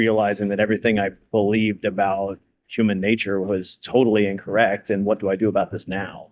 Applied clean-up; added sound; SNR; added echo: neural mask model DeepFilterNet 3.